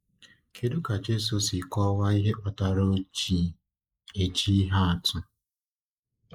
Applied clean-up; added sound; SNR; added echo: neural mask model Resemble Enhance denoiser.